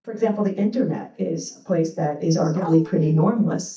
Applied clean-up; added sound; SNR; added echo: neural mask model DeepFilterNet 3.